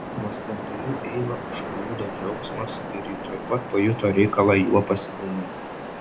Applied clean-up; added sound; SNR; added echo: none; Waves, surf; 9 dB; reverberation time 0.2 s.